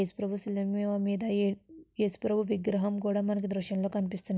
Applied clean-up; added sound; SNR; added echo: none; none; none; none.